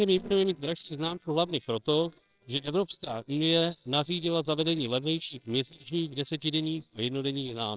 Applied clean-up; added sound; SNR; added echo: neural separator model SepFormer WHAMR!.